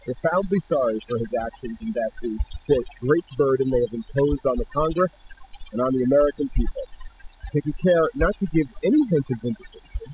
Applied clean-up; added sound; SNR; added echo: classical method spectral subtraction.